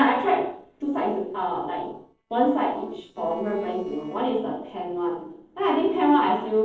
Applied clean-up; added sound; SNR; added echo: neural separator model SepFormer DNS4.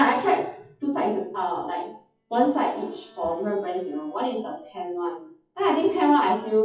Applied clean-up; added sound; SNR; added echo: classical method WPE with log-MMSE.